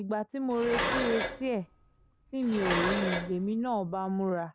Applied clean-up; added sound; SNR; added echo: none; Dishes, pots, and pans; 3 dB; none.